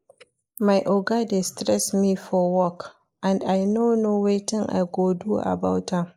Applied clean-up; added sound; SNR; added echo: neural mask model Resemble Enhance denoiser.